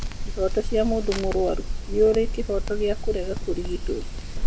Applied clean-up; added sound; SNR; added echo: none; Fire; 1 dB; none.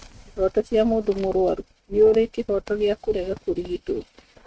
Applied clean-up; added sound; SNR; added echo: neural mask model RNNoise.